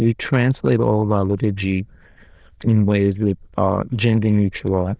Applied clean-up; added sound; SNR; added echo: neural diffusion model UNIVERSE++.